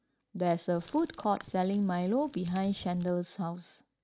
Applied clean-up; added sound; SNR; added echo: neural mask model Resemble Enhance denoiser.